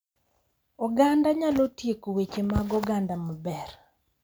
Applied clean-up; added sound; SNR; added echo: none; none; none; none.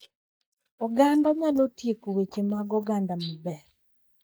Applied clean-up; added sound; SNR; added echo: neural mask model DeepFilterNet 3.